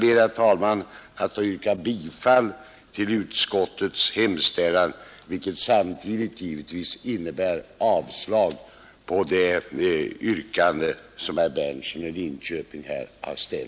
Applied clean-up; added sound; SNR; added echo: none; none; none; none.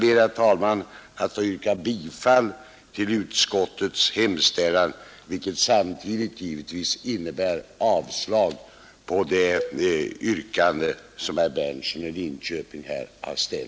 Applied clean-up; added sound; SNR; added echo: none; Cowbell; 12 dB; none.